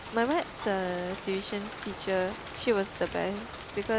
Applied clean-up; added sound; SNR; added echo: none; Rain; 11 dB; none.